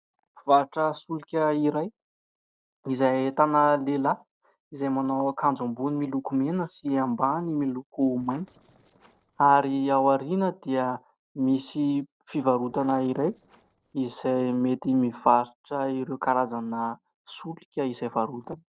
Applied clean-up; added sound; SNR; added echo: neural separator model SepFormer DNS4.